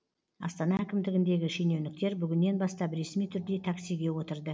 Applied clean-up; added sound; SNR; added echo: none; none; none; none.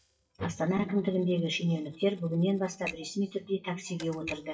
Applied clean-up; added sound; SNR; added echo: classical method WPE with log-MMSE.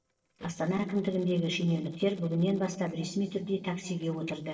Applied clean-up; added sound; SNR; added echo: neural separator model SepFormer DNS4.